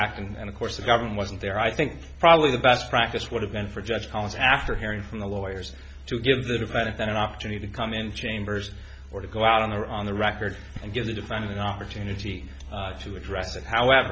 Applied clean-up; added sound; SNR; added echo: none; none; none; none.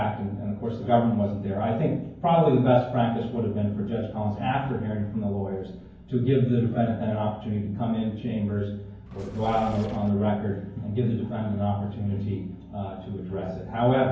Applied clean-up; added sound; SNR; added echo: none; Engine / Mechanisms; 15 dB; reverberation time 0.9 s.